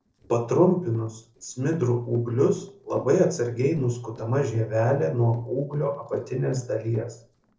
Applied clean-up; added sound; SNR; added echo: neural separator model SepFormer DNS4.